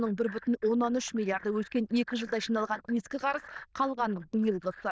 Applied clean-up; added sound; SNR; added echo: neural diffusion model UNIVERSE++.